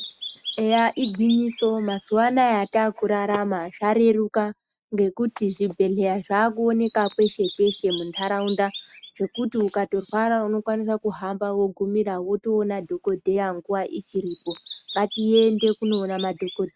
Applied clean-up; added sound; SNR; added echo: neural mask model RNNoise.